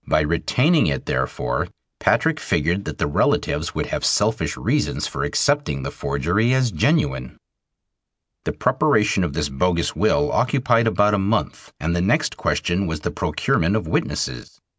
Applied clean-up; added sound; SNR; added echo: none; none; none; none.